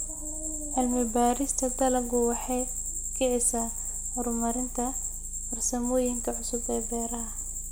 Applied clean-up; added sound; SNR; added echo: none; Motor vehicle (road) / Engine; 11 dB; none.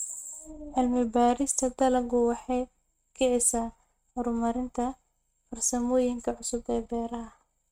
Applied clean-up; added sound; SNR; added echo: neural mask model RNNoise.